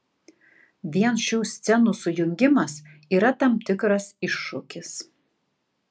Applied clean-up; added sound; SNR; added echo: none; none; none; none.